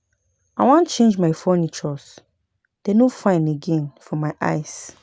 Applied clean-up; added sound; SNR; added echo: none; none; none; none.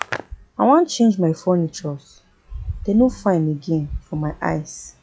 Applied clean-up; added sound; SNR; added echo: classical method log-MMSE.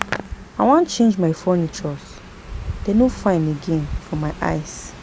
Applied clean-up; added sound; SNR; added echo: none; Hands; 11 dB; none.